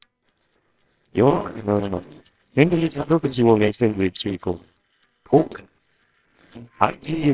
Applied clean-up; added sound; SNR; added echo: neural separator model SepFormer WHAMR!.